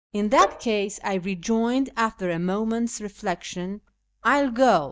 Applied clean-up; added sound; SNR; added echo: neural mask model DeepFilterNet 3.